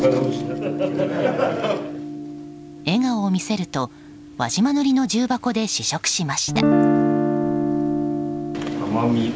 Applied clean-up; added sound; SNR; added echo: none; Guitar; 1 dB; none.